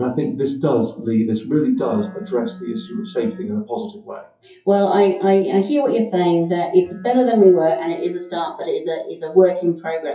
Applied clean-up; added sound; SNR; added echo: classical method WPE with log-MMSE.